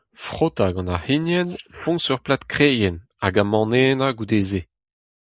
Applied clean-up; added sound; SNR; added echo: neural mask model Resemble Enhance denoiser.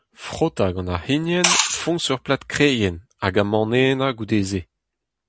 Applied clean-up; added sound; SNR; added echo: none; Liquid; -1 dB; none.